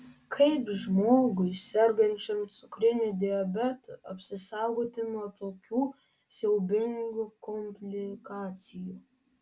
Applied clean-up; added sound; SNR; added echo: none; none; none; none.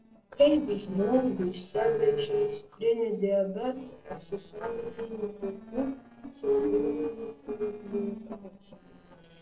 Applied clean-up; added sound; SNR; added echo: neural separator model SepFormer DNS4.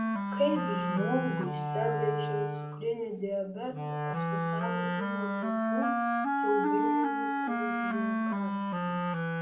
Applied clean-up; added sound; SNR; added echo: none; Wind instrument, woodwind instrument; -4 dB; reverberation time 0.4 s.